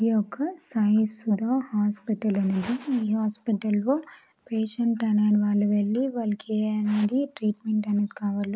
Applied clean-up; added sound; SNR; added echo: none; none; none; none.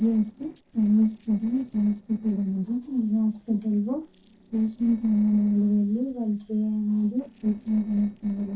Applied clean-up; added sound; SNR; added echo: neural separator model SepFormer DNS4.